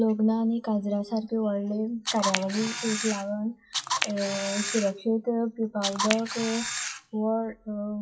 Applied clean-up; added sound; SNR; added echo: classical method WPE with log-MMSE.